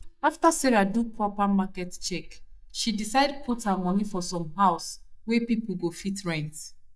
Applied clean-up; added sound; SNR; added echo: neural mask model DeepFilterNet 3.